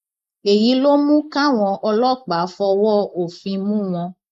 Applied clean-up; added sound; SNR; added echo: neural mask model Resemble Enhance denoiser.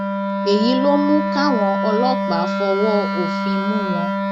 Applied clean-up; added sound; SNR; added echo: none; Wind instrument, woodwind instrument; 0 dB; none.